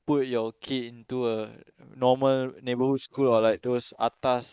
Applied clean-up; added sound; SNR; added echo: neural mask model Resemble Enhance denoiser.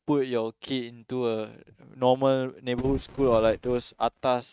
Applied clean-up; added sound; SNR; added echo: neural mask model RNNoise.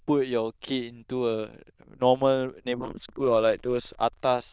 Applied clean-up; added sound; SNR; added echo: neural diffusion model UNIVERSE++.